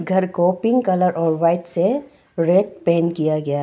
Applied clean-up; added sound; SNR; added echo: none; none; none; none.